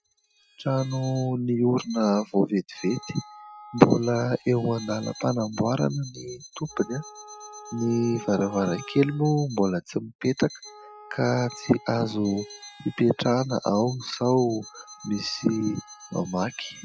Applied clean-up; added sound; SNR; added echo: classical method Wiener filter.